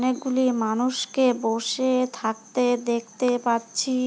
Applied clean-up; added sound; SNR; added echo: none; none; none; none.